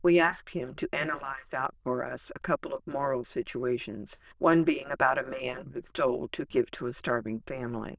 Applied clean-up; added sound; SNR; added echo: neural diffusion model UNIVERSE++.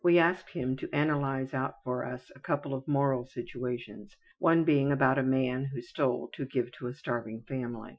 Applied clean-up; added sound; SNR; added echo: classical method Wiener filter.